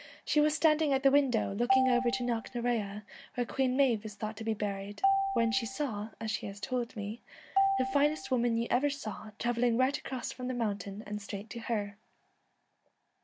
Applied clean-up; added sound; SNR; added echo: none; Marimba, xylophone; 4 dB; none.